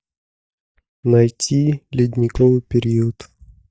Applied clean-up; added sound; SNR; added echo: neural mask model DeepFilterNet 3.